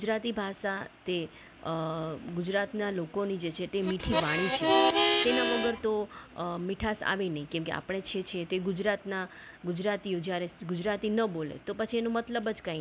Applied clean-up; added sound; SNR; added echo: none; Harmonica; -5 dB; none.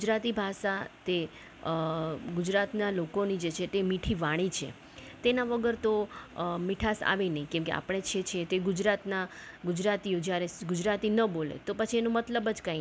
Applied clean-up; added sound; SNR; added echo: none; none; none; none.